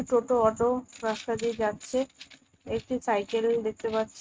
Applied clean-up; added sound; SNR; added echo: neural mask model RNNoise.